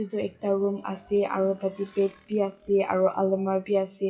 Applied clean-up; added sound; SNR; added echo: classical method WPE with log-MMSE.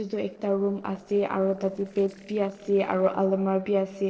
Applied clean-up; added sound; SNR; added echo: neural separator model SepFormer DNS4.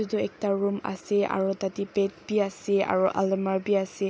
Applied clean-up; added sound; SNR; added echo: none; none; none; none.